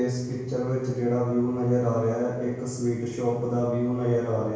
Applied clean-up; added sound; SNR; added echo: none; none; none; reverberation time 1.0 s.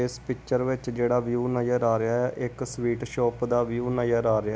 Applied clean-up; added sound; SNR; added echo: none; none; none; none.